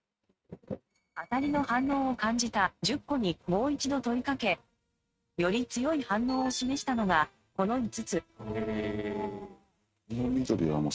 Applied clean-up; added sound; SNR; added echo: neural mask model RNNoise.